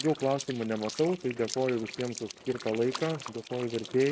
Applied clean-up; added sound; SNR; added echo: neural mask model RNNoise.